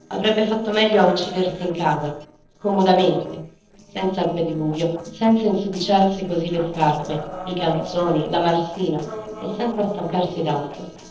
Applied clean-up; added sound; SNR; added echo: neural separator model SepFormer DNS4.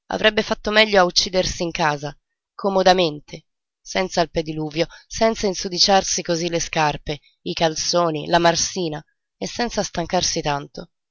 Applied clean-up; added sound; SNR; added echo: none; none; none; none.